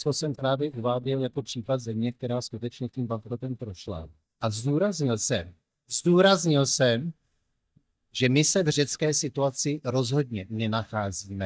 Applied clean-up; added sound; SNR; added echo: neural mask model DeepFilterNet 3.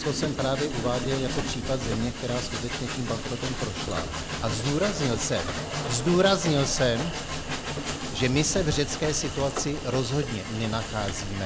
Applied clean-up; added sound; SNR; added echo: none; Train; 4 dB; none.